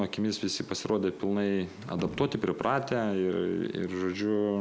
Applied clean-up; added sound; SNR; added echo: none; Slam; 17 dB; none.